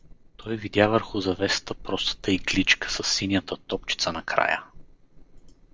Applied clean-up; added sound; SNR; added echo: neural separator model SepFormer DNS4.